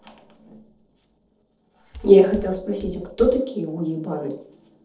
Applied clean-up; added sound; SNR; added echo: neural separator model SepFormer DNS4.